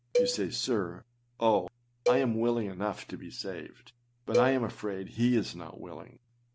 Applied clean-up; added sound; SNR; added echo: none; Cowbell; 3 dB; none.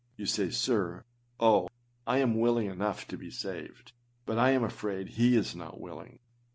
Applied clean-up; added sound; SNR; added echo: none; none; none; none.